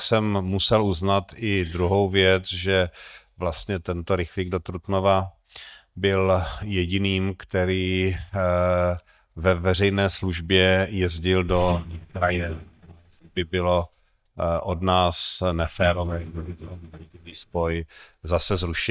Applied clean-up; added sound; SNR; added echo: neural mask model DeepFilterNet 3.